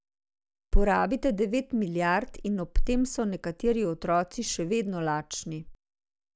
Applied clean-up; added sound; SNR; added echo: none; none; none; none.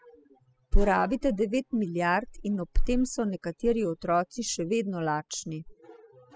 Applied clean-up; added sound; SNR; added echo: classical method spectral subtraction.